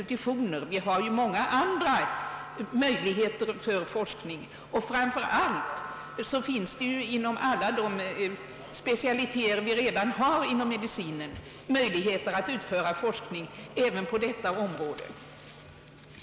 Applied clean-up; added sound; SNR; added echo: none; none; none; none.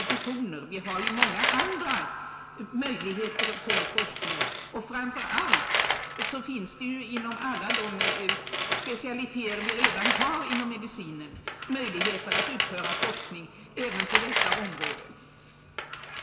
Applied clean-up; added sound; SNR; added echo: none; Tools; -3 dB; reverberation time 1.7 s.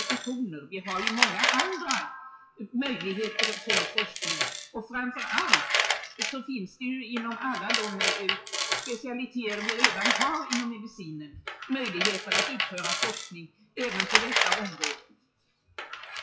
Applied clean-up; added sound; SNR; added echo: classical method WPE with log-MMSE.